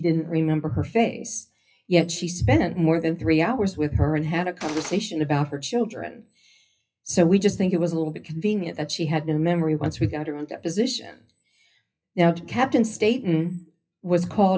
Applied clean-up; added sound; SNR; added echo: classical method WPE with log-MMSE.